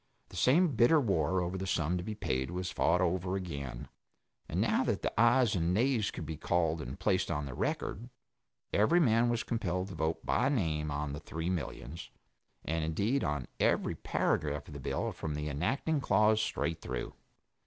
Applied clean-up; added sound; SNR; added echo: none; none; none; none.